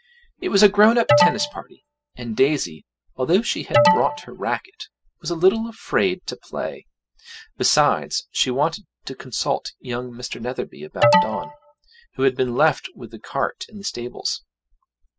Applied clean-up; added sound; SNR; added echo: classical method spectral subtraction.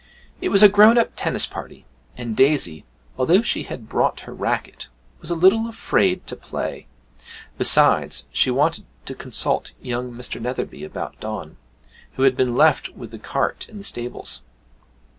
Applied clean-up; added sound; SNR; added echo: none; none; none; none.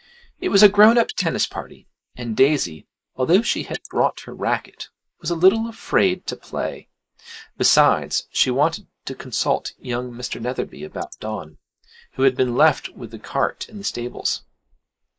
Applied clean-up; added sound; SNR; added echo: neural mask model Resemble Enhance denoiser.